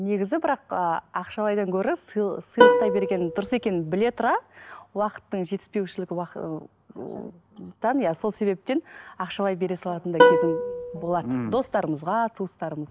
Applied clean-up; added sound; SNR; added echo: none; Plucked string instrument; -5 dB; none.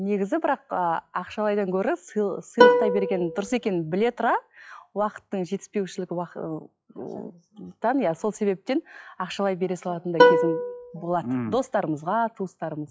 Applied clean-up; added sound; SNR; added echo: classical method log-MMSE.